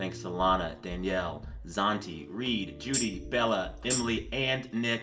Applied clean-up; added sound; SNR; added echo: none; Tambourine; 7 dB; reverberation time 0.5 s.